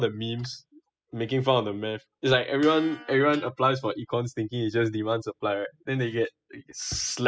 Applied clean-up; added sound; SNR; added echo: classical method spectral subtraction.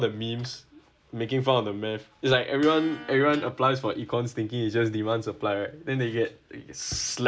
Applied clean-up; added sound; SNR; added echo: none; Electric guitar; 19 dB; none.